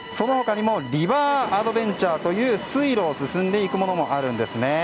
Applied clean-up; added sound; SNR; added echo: none; Bowed string instrument; 19 dB; none.